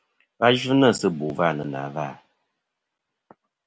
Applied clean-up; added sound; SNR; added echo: none; none; none; none.